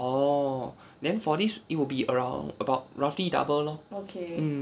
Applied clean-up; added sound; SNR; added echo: none; none; none; none.